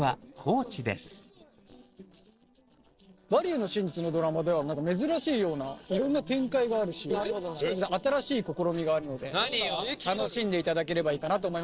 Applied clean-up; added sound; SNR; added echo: neural separator model SepFormer DNS4.